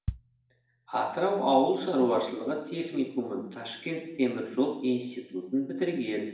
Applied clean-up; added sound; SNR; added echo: none; Bass drum; 14 dB; reverberation time 0.8 s.